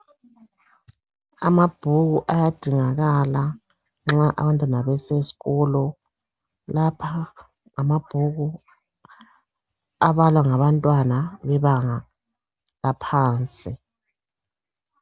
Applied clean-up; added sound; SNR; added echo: none; none; none; none.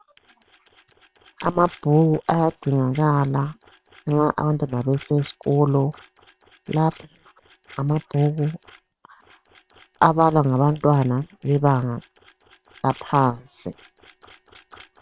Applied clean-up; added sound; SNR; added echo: neural separator model SepFormer WHAM!.